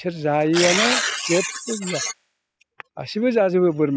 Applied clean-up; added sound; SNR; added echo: classical method spectral subtraction.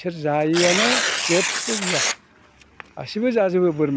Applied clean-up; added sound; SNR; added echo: none; Tearing; 3 dB; none.